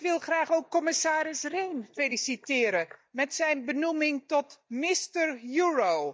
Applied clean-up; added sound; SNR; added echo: neural mask model DeepFilterNet 3.